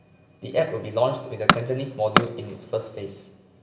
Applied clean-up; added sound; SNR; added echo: none; Tools; -2 dB; reverberation time 1.0 s.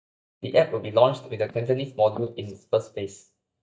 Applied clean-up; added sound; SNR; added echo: neural mask model DeepFilterNet 3.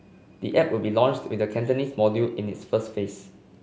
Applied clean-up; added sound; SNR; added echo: none; none; none; none.